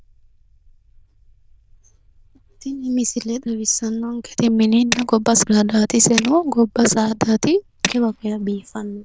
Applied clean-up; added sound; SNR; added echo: neural diffusion model UNIVERSE++.